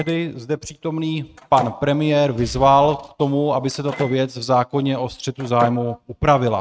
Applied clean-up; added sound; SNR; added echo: neural mask model RNNoise.